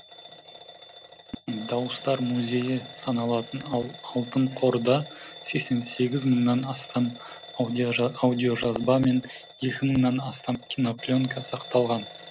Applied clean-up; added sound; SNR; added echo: none; Alarm / Bell; 17 dB; none.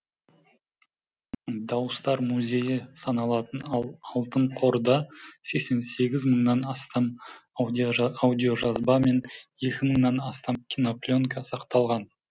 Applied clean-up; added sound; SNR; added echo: none; none; none; none.